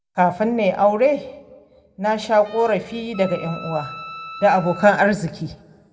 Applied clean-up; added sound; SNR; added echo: none; Wind instrument, woodwind instrument; 16 dB; reverberation time 0.7 s.